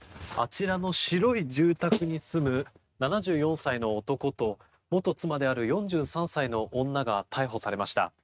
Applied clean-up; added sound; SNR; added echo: neural mask model RNNoise.